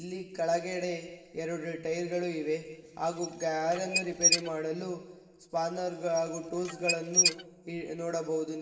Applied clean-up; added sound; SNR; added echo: none; Squeak / Dishes, pots, and pans; -1 dB; reverberation time 2.2 s.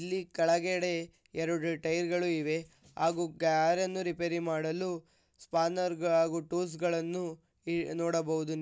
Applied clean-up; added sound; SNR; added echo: none; none; none; none.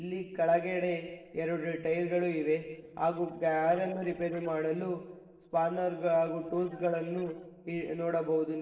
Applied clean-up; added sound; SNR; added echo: neural separator model SepFormer DNS4.